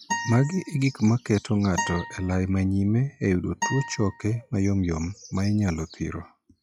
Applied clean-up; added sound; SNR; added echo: classical method log-MMSE.